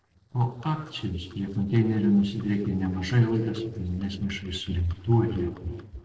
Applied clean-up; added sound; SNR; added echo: neural separator model SepFormer DNS4.